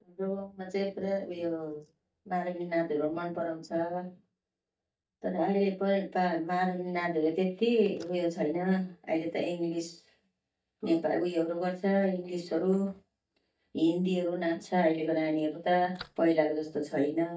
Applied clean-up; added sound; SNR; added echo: neural mask model DeepFilterNet 3.